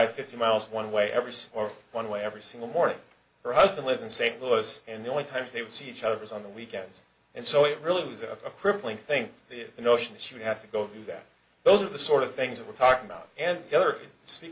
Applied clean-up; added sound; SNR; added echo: none; none; none; none.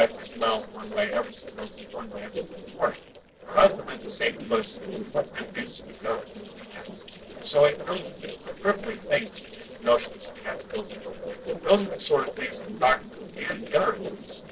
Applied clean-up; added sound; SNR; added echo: neural separator model SepFormer DNS4.